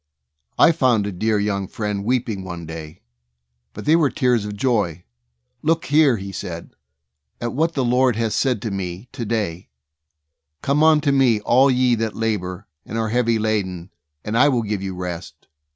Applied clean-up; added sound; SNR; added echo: none; none; none; none.